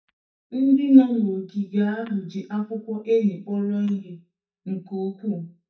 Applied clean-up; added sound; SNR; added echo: neural mask model DeepFilterNet 3.